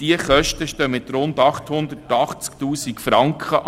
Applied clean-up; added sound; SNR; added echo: none; Accelerating, revving, vroom; 19 dB; none.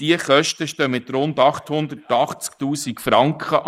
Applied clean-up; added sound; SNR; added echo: neural mask model Resemble Enhance denoiser.